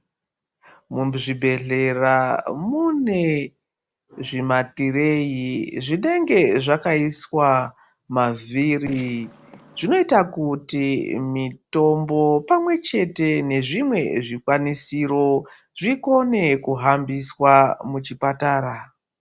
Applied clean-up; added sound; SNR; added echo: neural separator model SepFormer DNS4.